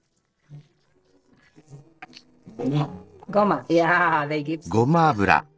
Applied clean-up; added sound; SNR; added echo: neural separator model SepFormer DNS4.